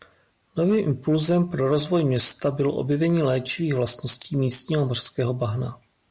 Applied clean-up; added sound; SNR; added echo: none; none; none; none.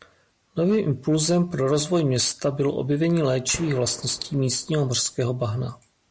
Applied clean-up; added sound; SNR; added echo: none; Gunshot, gunfire; 19 dB; none.